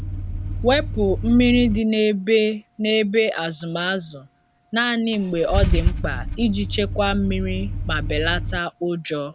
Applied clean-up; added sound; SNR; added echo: none; Idling / Engine starting / Car; 5 dB; none.